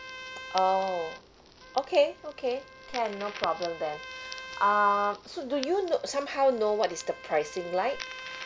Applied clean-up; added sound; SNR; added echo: none; Trumpet + Crackle; 14 dB; none.